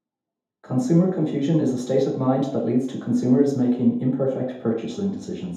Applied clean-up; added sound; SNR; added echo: none; none; none; reverberation time 0.8 s.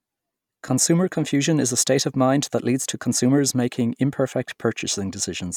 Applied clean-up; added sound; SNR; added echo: none; none; none; none.